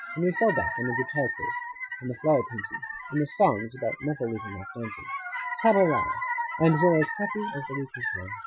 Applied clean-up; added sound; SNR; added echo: classical method Wiener filter.